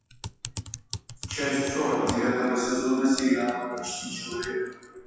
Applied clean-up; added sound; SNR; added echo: classical method WPE with log-MMSE.